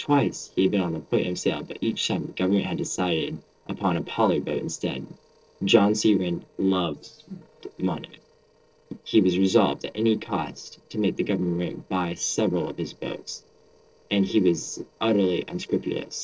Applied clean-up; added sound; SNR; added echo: neural separator model SepFormer DNS4.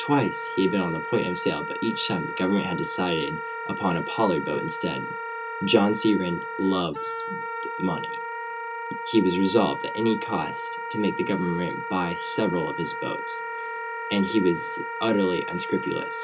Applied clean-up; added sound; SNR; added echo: none; Wind instrument, woodwind instrument; 6 dB; reverberation time 0.2 s.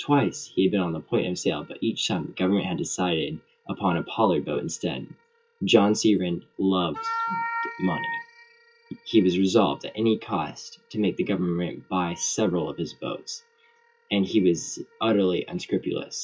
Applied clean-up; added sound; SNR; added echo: classical method WPE with log-MMSE.